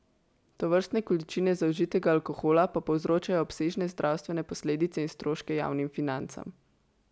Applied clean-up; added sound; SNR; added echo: none; none; none; none.